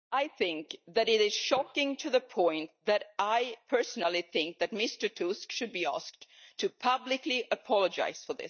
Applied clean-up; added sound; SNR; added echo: neural mask model DeepFilterNet 3.